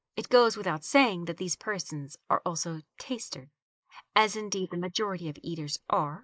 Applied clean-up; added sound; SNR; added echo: neural mask model Resemble Enhance denoiser.